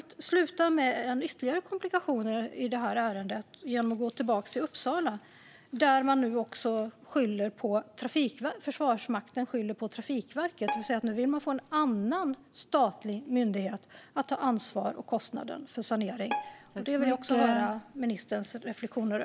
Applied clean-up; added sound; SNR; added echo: none; Bowed string instrument; 11 dB; none.